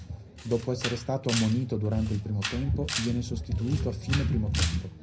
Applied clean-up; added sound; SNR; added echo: none; Camera; 10 dB; reverberation time 0.4 s.